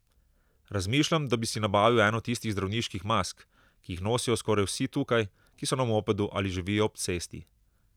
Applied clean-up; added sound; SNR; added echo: none; none; none; none.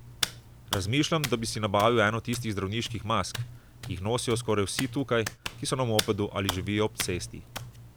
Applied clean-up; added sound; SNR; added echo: none; Hands; 9 dB; none.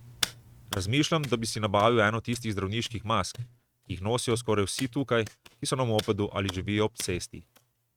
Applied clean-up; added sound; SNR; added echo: neural mask model RNNoise.